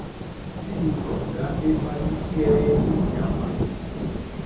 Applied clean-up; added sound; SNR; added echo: none; Rain / Thunderstorm; -2 dB; reverberation time 0.6 s.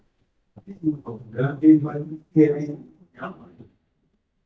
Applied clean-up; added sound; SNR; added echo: neural mask model DeepFilterNet 3.